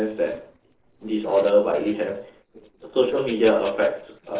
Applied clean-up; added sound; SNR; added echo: neural separator model SepFormer DNS4.